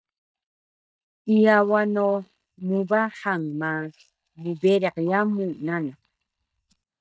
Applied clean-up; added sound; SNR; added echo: neural mask model DeepFilterNet 3.